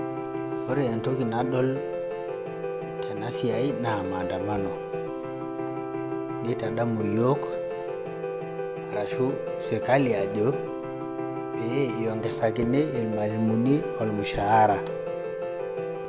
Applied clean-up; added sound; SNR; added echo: none; Piano; 3 dB; none.